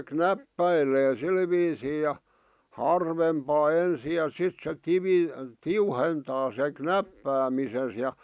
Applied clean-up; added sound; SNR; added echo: none; none; none; none.